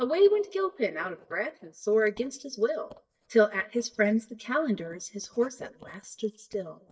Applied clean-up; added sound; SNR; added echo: neural mask model DeepFilterNet 3.